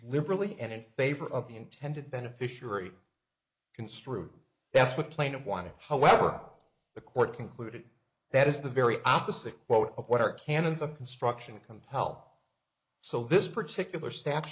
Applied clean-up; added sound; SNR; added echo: neural mask model Resemble Enhance denoiser.